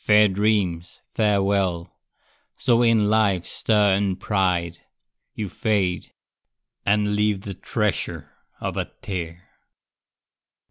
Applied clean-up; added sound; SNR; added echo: none; none; none; none.